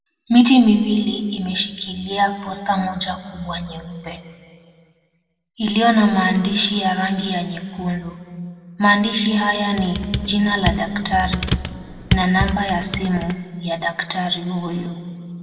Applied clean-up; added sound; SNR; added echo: none; Computer keyboard; 5 dB; reverberation time 2.2 s.